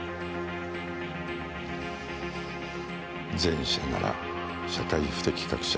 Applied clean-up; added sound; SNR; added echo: none; none; none; none.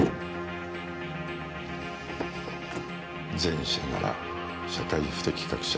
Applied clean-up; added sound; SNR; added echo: none; Motor vehicle (road); 7 dB; reverberation time 1.2 s.